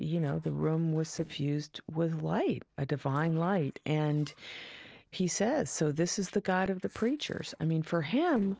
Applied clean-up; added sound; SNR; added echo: neural separator model SepFormer DNS4.